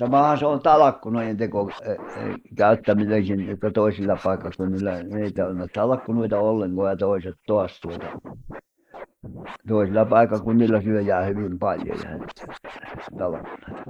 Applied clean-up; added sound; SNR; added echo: neural mask model Resemble Enhance denoiser.